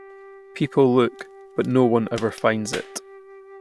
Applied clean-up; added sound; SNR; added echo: none; Wind instrument, woodwind instrument + Crack; 19 dB; none.